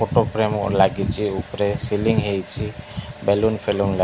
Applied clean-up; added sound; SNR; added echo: none; none; none; none.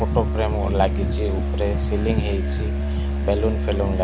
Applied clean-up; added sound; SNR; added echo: none; Musical instrument; -2 dB; none.